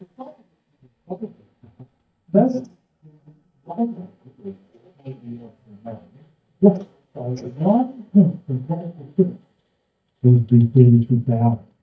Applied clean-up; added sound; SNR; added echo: neural mask model DeepFilterNet 3.